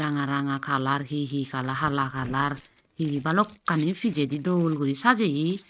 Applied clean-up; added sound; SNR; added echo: neural mask model RNNoise.